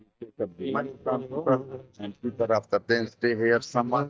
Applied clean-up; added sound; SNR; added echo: neural mask model DeepFilterNet 3.